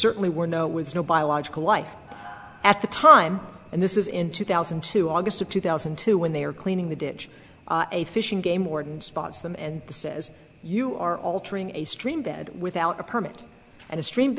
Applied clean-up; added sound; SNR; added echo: none; none; none; none.